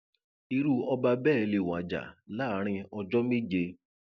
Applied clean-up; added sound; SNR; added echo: none; none; none; none.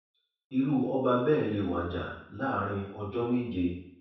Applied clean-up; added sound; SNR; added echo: none; none; none; reverberation time 0.7 s.